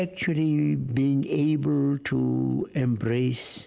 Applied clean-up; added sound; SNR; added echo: neural mask model Resemble Enhance denoiser.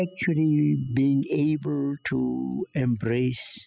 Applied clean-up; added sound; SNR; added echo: classical method spectral subtraction.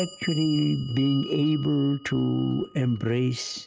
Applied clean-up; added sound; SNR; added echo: neural mask model RNNoise.